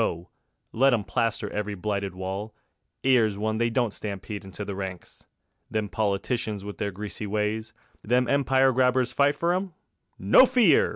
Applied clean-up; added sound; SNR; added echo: none; none; none; none.